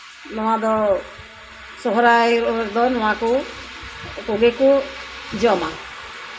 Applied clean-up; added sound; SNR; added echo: none; none; none; reverberation time 1.7 s.